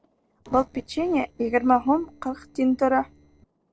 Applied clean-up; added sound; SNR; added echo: neural separator model SepFormer DNS4.